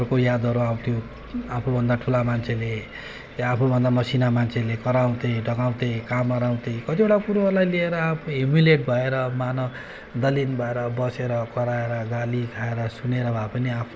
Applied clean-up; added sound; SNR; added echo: none; none; none; none.